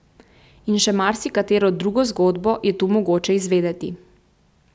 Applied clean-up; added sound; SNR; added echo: none; none; none; none.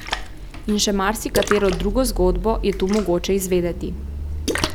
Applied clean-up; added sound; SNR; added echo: none; Splash, splatter; 5 dB; none.